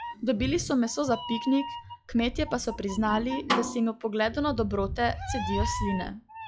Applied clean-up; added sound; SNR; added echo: classical method log-MMSE.